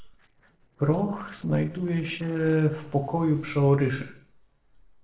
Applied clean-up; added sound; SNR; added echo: neural separator model SepFormer DNS4.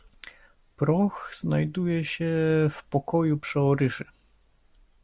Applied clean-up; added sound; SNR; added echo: none; none; none; none.